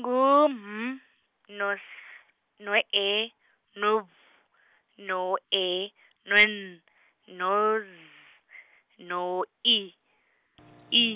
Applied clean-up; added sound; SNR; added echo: none; none; none; none.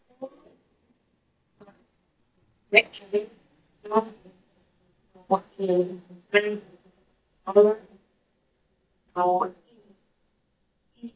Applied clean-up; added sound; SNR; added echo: neural mask model DeepFilterNet 3.